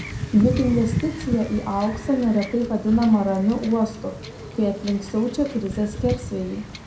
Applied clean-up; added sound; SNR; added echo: none; Wind / Ocean / Boat, Water vehicle; 8 dB; reverberation time 0.4 s.